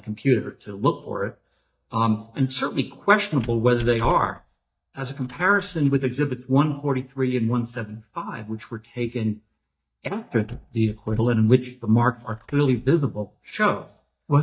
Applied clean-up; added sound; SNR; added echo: neural mask model DeepFilterNet 3.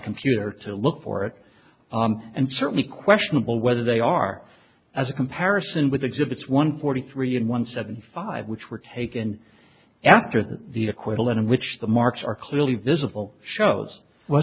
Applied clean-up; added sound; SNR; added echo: none; none; none; none.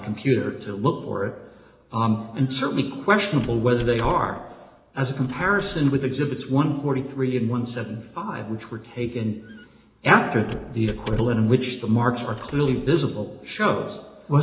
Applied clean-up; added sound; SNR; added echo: none; Squeak; 19 dB; reverberation time 0.8 s.